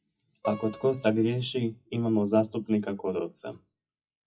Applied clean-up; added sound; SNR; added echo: classical method WPE with log-MMSE.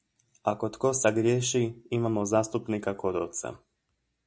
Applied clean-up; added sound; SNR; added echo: none; none; none; none.